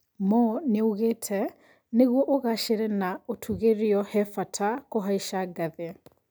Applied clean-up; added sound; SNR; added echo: none; none; none; none.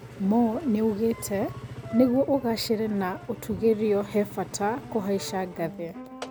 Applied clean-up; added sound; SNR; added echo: none; Engine; 14 dB; none.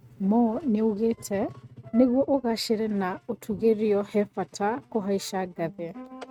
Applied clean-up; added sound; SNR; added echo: neural mask model RNNoise.